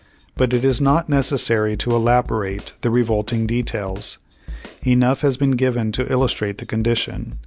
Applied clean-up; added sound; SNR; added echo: none; Snare drum; 14 dB; none.